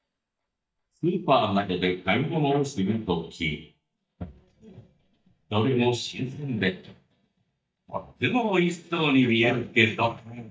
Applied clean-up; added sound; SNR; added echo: neural mask model DeepFilterNet 3.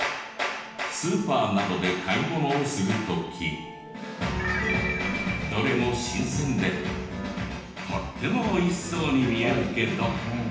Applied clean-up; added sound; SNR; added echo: none; Musical instrument; 18 dB; reverberation time 0.9 s.